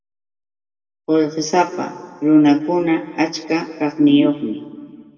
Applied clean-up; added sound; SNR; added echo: none; none; none; reverberation time 1.5 s.